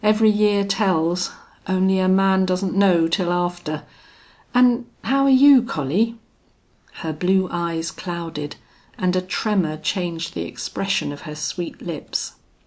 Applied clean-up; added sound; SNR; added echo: none; none; none; none.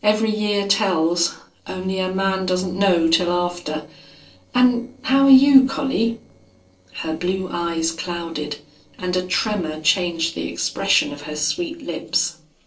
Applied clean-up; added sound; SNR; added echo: neural separator model SepFormer DNS4.